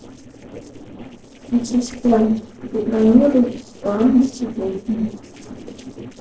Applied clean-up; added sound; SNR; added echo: neural separator model SepFormer DNS4.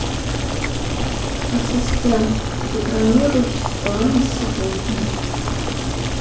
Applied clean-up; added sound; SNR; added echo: none; Boiling; 0 dB; reverberation time 0.6 s.